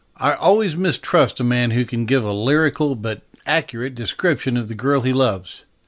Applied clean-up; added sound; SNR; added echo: none; none; none; none.